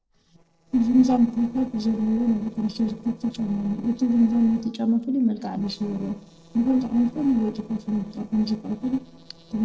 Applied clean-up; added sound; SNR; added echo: neural separator model SepFormer DNS4.